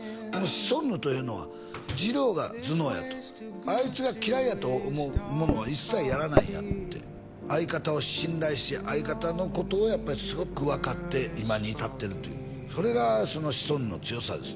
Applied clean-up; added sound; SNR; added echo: none; Microwave oven; 8 dB; none.